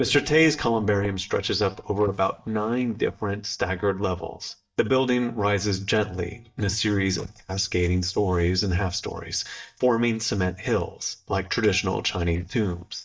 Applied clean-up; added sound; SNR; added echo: neural mask model DeepFilterNet 3.